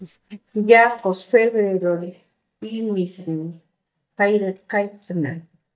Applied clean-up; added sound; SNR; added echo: neural mask model DeepFilterNet 3.